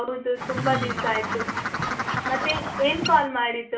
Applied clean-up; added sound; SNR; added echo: none; Bird; 3 dB; reverberation time 0.4 s.